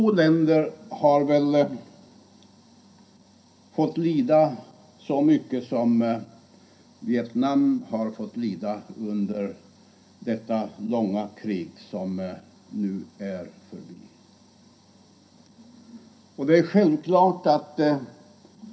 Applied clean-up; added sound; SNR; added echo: none; none; none; reverberation time 0.3 s.